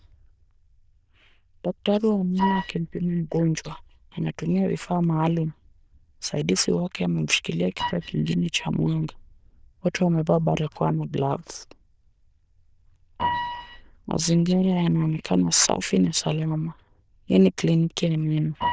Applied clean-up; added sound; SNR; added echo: neural diffusion model UNIVERSE++.